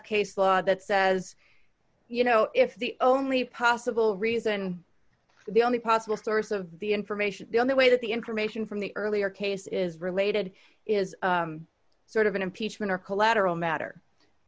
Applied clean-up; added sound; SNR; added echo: none; none; none; none.